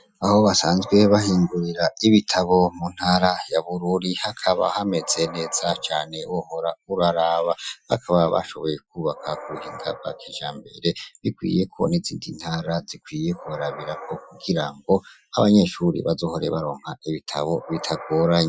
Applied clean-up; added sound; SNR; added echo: classical method Wiener filter.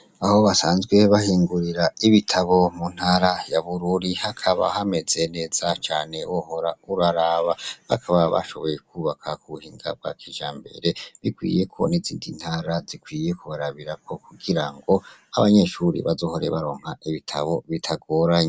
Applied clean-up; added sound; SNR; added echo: none; none; none; none.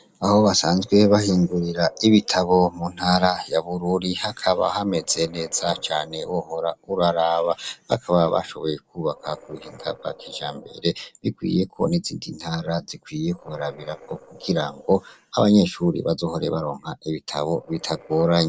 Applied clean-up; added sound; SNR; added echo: neural separator model SepFormer DNS4.